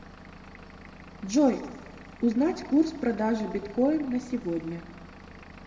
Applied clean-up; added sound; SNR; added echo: none; Engine / Vehicle; 17 dB; reverberation time 1.3 s.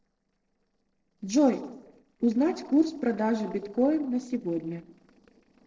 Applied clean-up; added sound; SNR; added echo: neural separator model SepFormer DNS4.